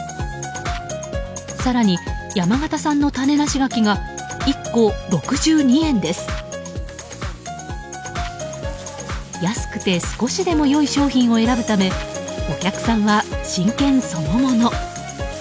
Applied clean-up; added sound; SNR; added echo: none; none; none; none.